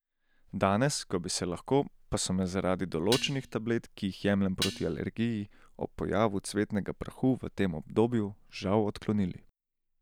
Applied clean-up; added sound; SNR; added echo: none; Dishes, pots, and pans; 7 dB; none.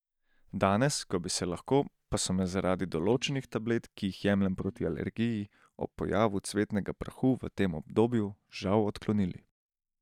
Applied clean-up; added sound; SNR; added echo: neural mask model DeepFilterNet 3.